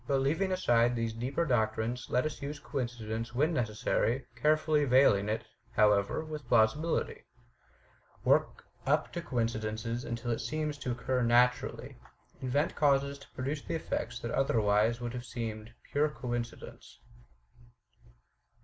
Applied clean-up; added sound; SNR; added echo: none; none; none; none.